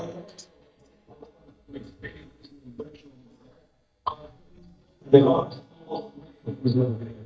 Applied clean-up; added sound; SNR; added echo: neural mask model DeepFilterNet 3.